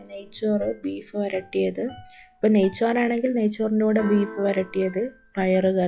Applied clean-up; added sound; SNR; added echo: classical method log-MMSE.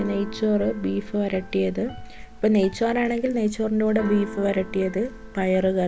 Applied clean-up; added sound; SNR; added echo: none; Keyboard (musical); 13 dB; none.